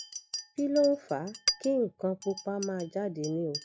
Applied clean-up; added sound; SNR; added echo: classical method log-MMSE.